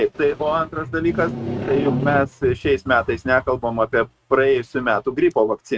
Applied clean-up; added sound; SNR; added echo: neural mask model RNNoise.